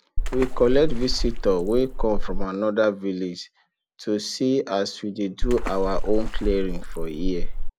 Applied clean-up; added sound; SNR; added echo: none; Water / Splash, splatter; -2 dB; none.